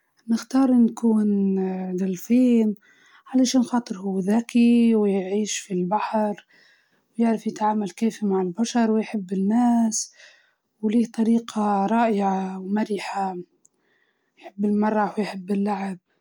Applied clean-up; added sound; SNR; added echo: none; none; none; none.